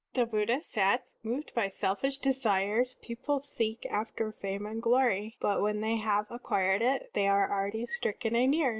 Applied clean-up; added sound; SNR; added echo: neural mask model Resemble Enhance denoiser.